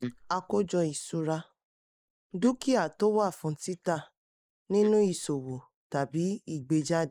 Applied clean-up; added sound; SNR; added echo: neural mask model Resemble Enhance denoiser.